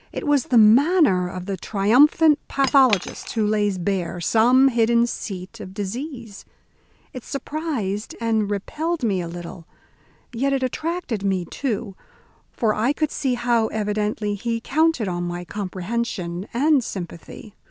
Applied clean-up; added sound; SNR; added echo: none; Cutlery, silverware / Chink, clink; 12 dB; none.